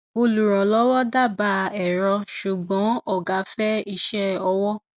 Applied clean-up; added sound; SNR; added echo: none; none; none; none.